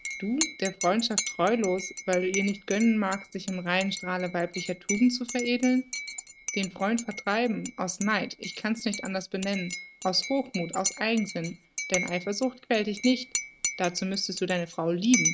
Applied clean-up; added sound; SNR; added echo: neural mask model RNNoise.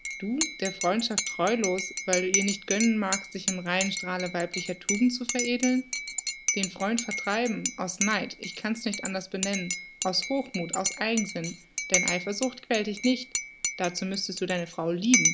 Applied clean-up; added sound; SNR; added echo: none; Cutlery, silverware / Dishes, pots, and pans / Chink, clink; 3 dB; none.